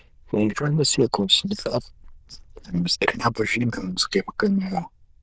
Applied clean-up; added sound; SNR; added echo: neural diffusion model UNIVERSE++.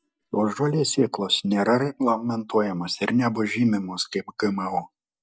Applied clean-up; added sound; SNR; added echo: neural mask model DeepFilterNet 3.